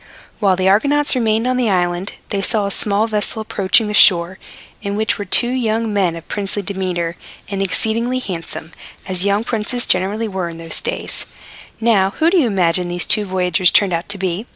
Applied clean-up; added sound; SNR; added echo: none; none; none; none.